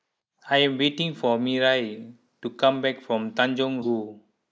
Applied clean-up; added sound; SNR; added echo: neural mask model Resemble Enhance denoiser.